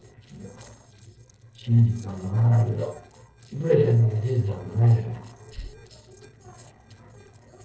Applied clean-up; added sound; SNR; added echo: neural separator model SepFormer DNS4.